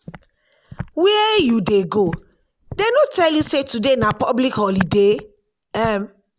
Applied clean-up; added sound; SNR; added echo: none; Walk, footsteps; 15 dB; none.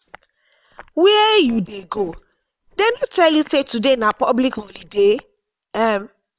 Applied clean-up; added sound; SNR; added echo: neural separator model SepFormer WHAM!.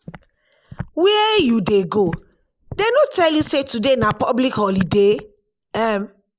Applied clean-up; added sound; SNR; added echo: neural mask model Resemble Enhance denoiser.